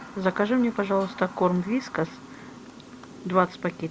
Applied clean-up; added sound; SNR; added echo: none; Motorcycle; 19 dB; none.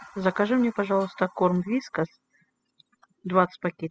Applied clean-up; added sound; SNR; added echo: classical method spectral subtraction.